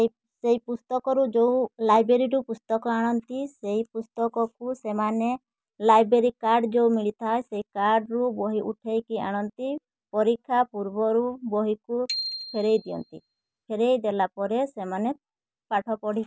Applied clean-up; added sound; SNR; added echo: none; Bicycle bell; 14 dB; none.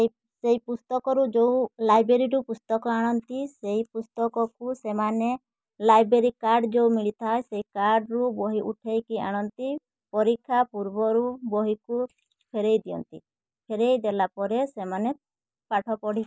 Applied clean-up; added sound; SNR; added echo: neural mask model Resemble Enhance denoiser.